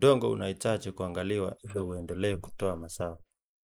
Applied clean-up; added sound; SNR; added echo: neural mask model Resemble Enhance denoiser.